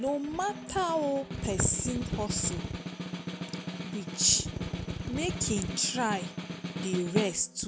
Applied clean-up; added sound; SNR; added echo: none; Drill + Snare drum; 5 dB; none.